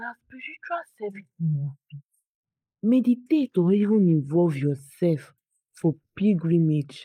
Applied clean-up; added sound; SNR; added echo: neural mask model Resemble Enhance denoiser.